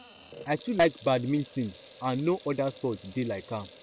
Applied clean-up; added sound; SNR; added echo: none; Sink (filling or washing) / Water tap, faucet; 13 dB; none.